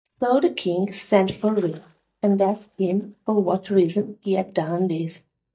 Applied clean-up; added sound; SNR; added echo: neural mask model DeepFilterNet 3.